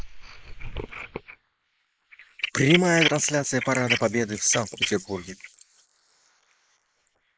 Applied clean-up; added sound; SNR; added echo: neural mask model Resemble Enhance denoiser.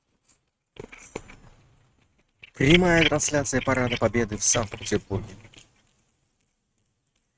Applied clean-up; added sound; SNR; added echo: neural mask model RNNoise.